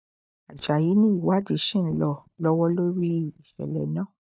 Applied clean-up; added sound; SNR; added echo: neural mask model DeepFilterNet 3.